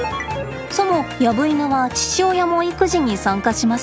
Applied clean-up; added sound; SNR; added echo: none; none; none; none.